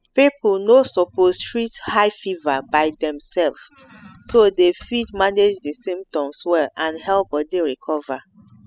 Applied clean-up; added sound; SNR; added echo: classical method spectral subtraction.